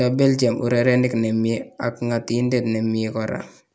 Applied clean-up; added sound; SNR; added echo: none; none; none; none.